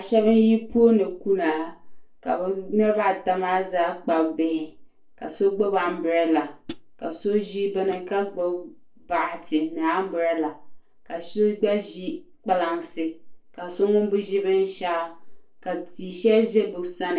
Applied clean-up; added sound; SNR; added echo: neural separator model SepFormer DNS4.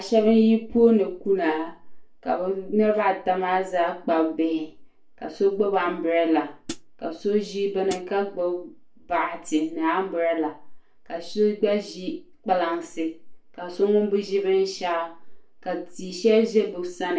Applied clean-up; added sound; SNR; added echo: none; Hi-hat; 13 dB; reverberation time 0.3 s.